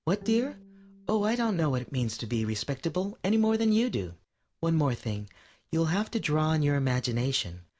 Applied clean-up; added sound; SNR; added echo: none; Bowed string instrument; 20 dB; none.